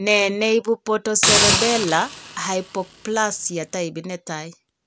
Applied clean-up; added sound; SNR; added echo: none; Hiss; 0 dB; none.